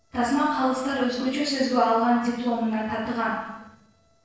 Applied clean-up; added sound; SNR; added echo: neural separator model SepFormer DNS4.